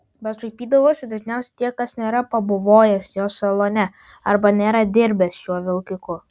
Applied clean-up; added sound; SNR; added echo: none; none; none; none.